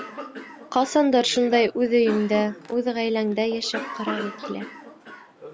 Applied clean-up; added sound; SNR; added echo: none; Cough; 13 dB; none.